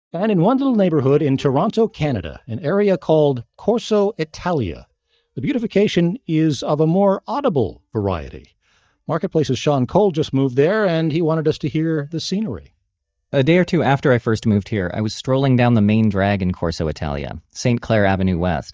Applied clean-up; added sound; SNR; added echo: neural mask model DeepFilterNet 3.